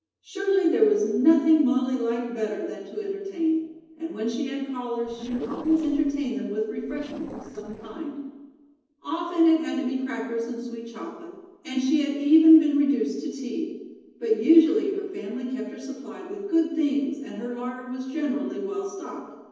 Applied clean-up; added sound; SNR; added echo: neural separator model SepFormer DNS4.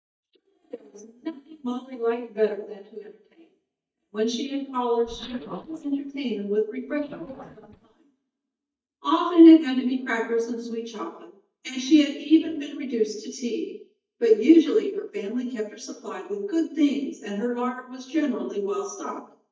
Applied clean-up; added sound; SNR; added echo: neural mask model DeepFilterNet 3.